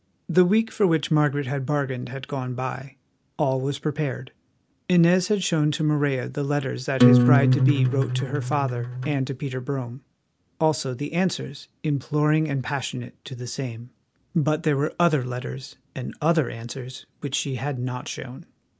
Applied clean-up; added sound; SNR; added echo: none; Acoustic guitar; -4 dB; none.